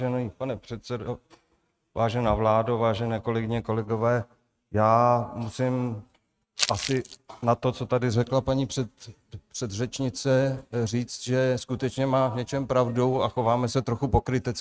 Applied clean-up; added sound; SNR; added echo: neural mask model RNNoise.